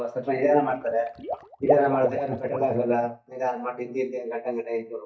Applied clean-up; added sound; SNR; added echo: neural mask model DeepFilterNet 3.